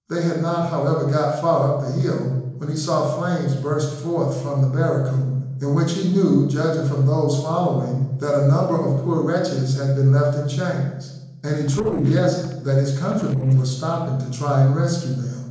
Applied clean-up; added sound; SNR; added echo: neural separator model SepFormer DNS4.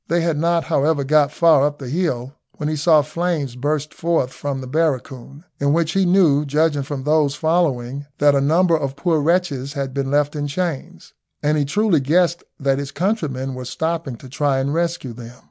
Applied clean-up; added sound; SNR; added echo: none; none; none; none.